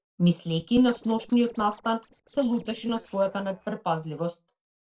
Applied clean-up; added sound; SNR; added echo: neural separator model SepFormer DNS4.